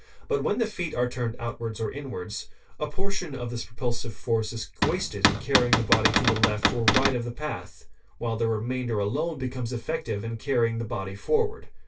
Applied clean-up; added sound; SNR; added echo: none; Cupboard open or close / Door; -1 dB; reverberation time 0.2 s.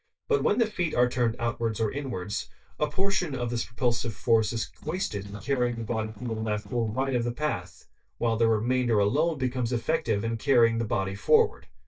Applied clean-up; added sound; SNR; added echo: neural mask model DeepFilterNet 3.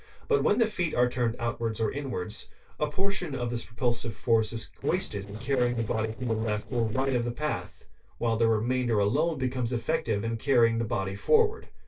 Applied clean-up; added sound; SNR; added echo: neural separator model SepFormer DNS4.